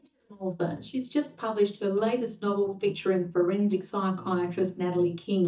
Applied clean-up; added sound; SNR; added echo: neural mask model DeepFilterNet 3.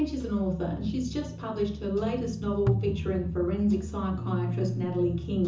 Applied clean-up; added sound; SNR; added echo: none; Tabla; 6 dB; reverberation time 0.6 s.